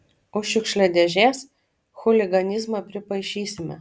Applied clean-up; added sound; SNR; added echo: none; none; none; none.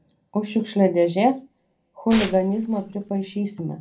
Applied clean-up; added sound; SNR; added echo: none; Tearing; 11 dB; reverberation time 0.2 s.